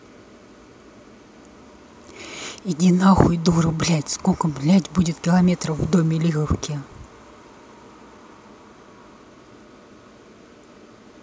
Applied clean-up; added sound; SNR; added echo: none; none; none; none.